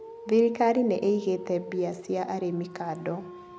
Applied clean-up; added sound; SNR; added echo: none; Dog; 16 dB; none.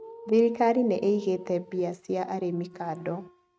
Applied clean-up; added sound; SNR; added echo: neural mask model RNNoise.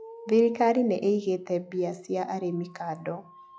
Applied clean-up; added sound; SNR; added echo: classical method log-MMSE.